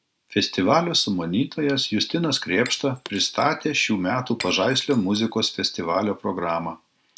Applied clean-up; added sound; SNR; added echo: none; Shatter; 19 dB; none.